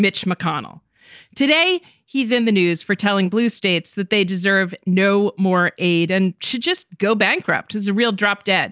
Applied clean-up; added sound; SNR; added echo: none; none; none; none.